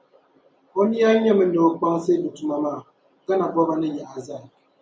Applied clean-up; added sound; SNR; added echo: none; none; none; none.